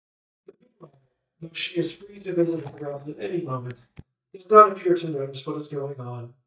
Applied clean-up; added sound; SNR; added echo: neural mask model DeepFilterNet 3.